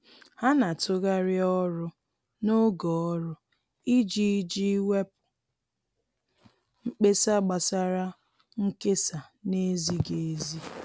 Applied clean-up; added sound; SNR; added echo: none; none; none; none.